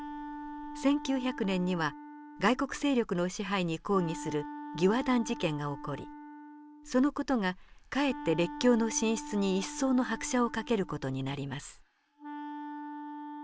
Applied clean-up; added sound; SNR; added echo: none; Wind instrument, woodwind instrument; 12 dB; none.